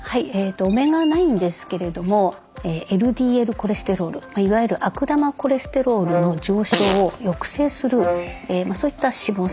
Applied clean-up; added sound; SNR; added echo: none; Brass instrument + Fart; 6 dB; none.